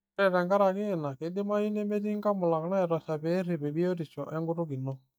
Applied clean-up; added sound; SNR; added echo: neural mask model DeepFilterNet 3.